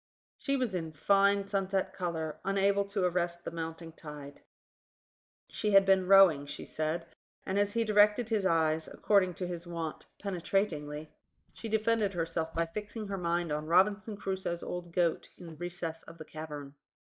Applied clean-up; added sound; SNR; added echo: neural mask model DeepFilterNet 3.